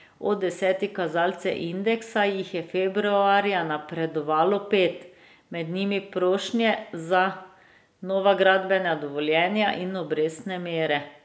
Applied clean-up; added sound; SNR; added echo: none; none; none; none.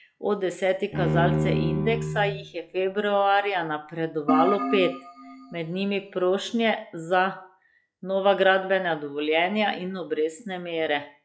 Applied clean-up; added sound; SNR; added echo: classical method log-MMSE.